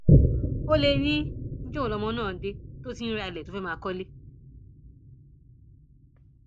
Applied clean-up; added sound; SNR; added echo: none; Boom; -4 dB; none.